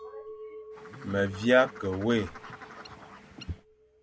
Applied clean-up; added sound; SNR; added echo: none; Chink, clink + Bird; 15 dB; none.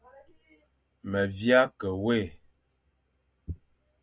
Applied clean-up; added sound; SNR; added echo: none; none; none; none.